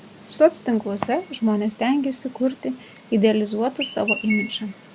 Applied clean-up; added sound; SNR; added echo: none; Chirp, tweet; 12 dB; none.